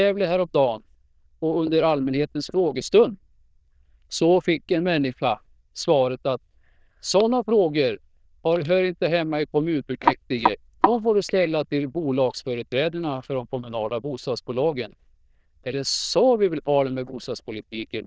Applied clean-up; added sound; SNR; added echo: neural diffusion model UNIVERSE++.